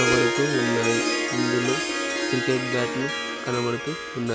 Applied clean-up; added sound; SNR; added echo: none; Harp; -1 dB; none.